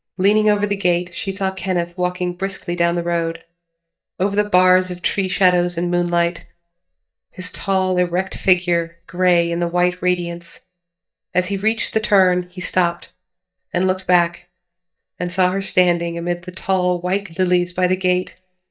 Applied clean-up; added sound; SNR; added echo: neural mask model DeepFilterNet 3.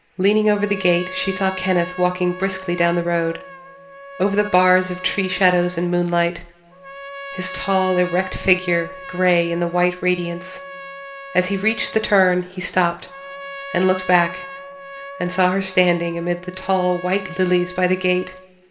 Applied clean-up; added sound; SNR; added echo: none; Trumpet; 15 dB; reverberation time 1.9 s.